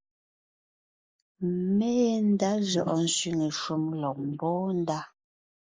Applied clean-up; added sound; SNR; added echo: neural mask model Resemble Enhance denoiser.